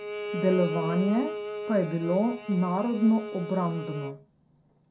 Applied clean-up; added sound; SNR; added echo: none; Bowed string instrument; 8 dB; reverberation time 0.2 s.